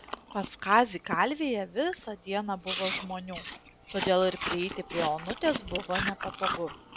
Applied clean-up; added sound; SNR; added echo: none; Chewing, mastication; 7 dB; none.